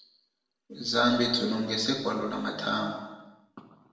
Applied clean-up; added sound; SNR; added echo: none; none; none; reverberation time 1.0 s.